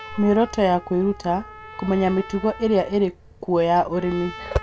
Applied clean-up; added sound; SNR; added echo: none; Trumpet; 18 dB; none.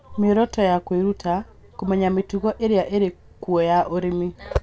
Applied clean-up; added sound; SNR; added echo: none; none; none; none.